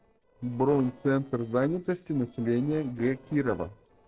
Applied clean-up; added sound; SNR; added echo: neural separator model SepFormer DNS4.